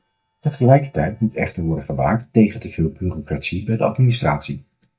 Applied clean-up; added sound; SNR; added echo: neural mask model DeepFilterNet 3.